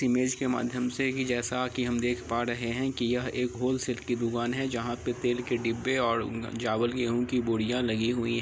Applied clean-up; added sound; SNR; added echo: none; none; none; none.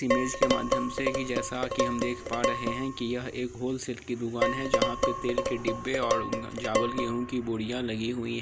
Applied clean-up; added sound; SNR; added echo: none; Dishes, pots, and pans; -1 dB; none.